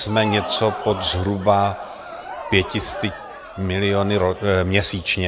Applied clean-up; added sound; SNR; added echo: none; Crowd; 11 dB; none.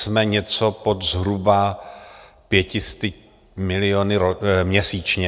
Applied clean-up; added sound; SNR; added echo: none; none; none; none.